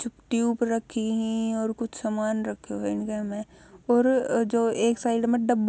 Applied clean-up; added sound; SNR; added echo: none; none; none; none.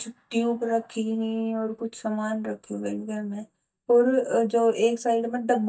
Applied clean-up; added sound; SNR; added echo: neural mask model DeepFilterNet 3.